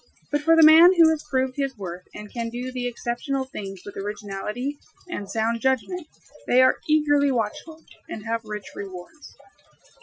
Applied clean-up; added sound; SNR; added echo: classical method Wiener filter.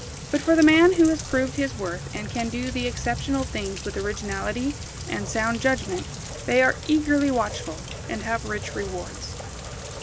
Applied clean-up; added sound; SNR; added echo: none; Rain; 9 dB; none.